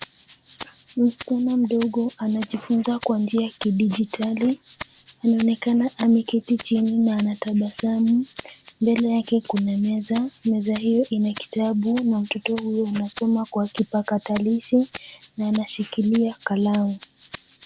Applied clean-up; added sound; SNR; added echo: none; Rattle (instrument); 14 dB; none.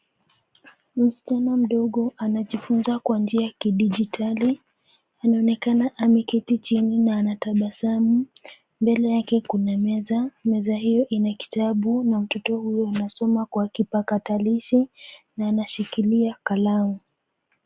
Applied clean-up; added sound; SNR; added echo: none; none; none; none.